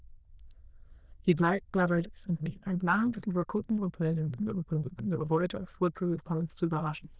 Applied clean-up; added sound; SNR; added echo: neural diffusion model UNIVERSE++.